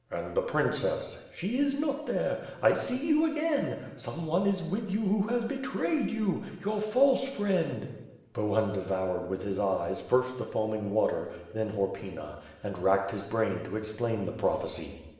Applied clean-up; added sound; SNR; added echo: none; none; none; reverberation time 0.9 s.